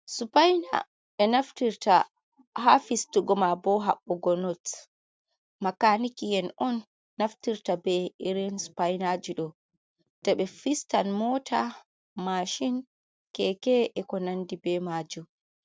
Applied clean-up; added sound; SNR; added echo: none; none; none; none.